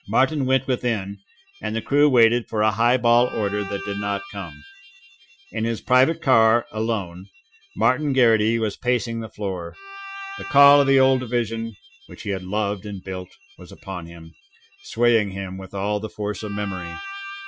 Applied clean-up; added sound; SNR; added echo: classical method Wiener filter.